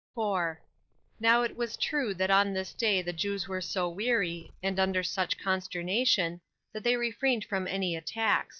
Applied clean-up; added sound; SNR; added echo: neural mask model DeepFilterNet 3.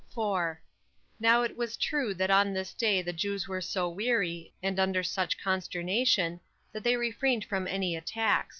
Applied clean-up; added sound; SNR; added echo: none; none; none; none.